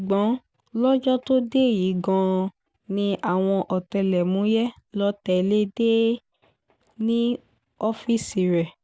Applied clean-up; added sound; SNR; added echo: none; none; none; none.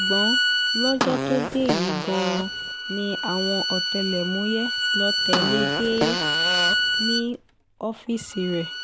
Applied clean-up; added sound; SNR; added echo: none; Fart + Bowed string instrument; -2 dB; none.